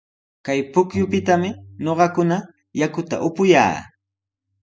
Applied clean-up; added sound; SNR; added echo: none; Bowed string instrument; 20 dB; none.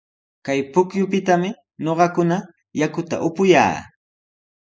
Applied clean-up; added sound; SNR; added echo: neural mask model Resemble Enhance denoiser.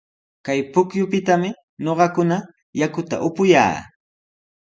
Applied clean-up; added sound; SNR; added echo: none; none; none; none.